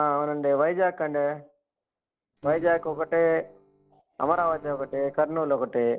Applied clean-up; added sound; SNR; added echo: neural separator model SepFormer DNS4.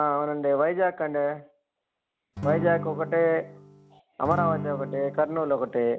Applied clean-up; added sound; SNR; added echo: none; Acoustic guitar / Strum; 8 dB; none.